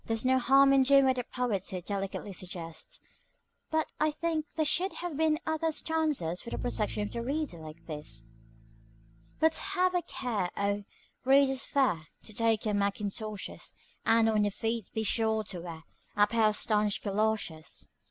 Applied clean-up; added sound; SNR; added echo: none; Bowed string instrument; 12 dB; none.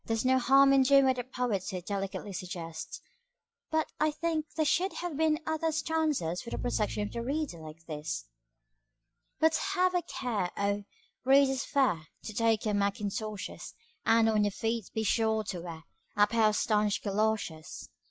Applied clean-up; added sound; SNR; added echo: classical method log-MMSE.